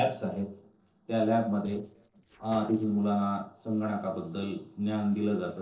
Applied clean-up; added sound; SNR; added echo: neural separator model SepFormer DNS4.